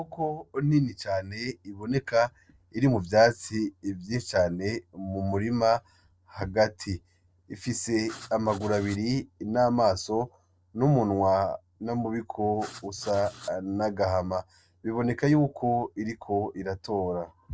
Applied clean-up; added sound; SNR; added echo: neural separator model SepFormer DNS4.